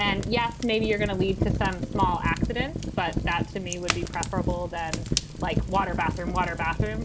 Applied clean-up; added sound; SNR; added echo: none; Fire; 1 dB; none.